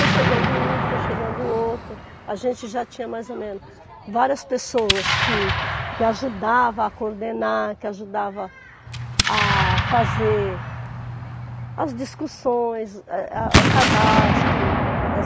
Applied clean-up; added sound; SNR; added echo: none; Explosion; -1 dB; none.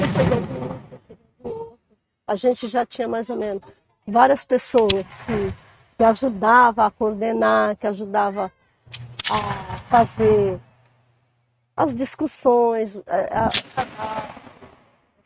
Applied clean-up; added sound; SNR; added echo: neural mask model RNNoise.